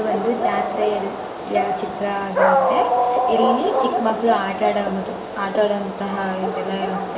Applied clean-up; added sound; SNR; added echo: none; Dog; -2 dB; reverberation time 0.9 s.